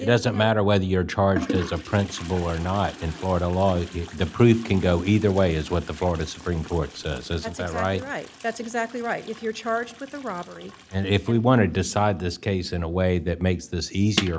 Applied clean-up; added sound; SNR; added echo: none; Toilet flush; 15 dB; none.